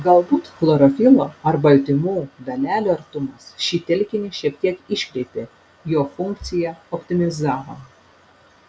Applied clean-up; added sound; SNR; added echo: none; none; none; none.